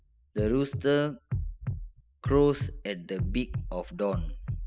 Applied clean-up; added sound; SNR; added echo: classical method spectral subtraction.